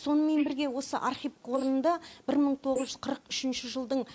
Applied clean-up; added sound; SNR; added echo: neural mask model Resemble Enhance denoiser.